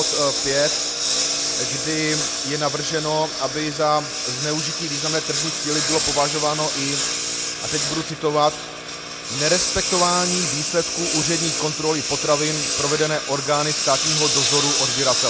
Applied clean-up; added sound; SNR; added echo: none; Engine; -1 dB; none.